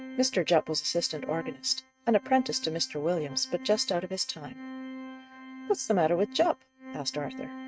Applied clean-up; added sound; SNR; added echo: neural mask model RNNoise.